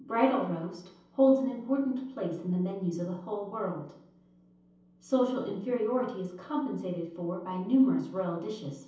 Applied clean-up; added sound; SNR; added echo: none; none; none; reverberation time 0.7 s.